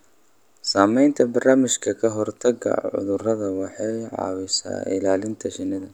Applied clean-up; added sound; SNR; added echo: none; none; none; none.